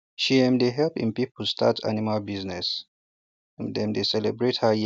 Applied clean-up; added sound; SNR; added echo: none; none; none; none.